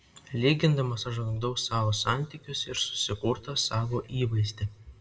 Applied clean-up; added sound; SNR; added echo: none; none; none; reverberation time 0.7 s.